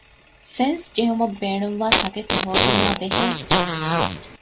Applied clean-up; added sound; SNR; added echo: none; Fart; -4 dB; none.